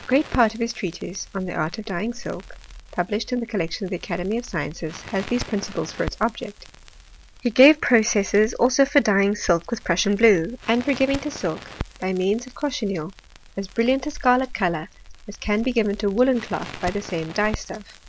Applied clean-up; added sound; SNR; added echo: none; Crackle; 16 dB; none.